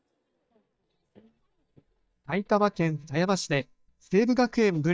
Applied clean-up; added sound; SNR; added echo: neural mask model DeepFilterNet 3.